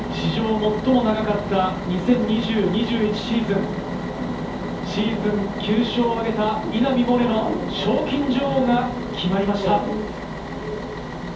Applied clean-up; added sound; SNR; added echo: none; Bus; 15 dB; reverberation time 0.5 s.